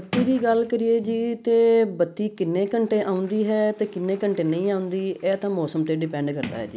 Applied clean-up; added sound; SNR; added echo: none; Sliding door; 16 dB; none.